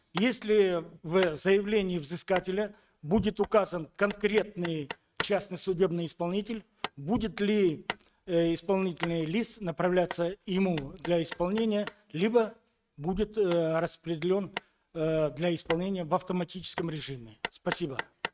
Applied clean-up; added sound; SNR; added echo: neural mask model RNNoise.